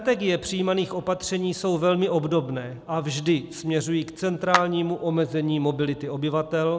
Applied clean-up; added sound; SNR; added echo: none; Clapping; 7 dB; none.